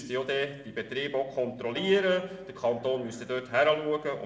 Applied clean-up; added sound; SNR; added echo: none; Guitar; 15 dB; reverberation time 0.8 s.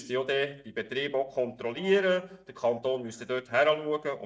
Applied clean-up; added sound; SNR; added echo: neural mask model DeepFilterNet 3.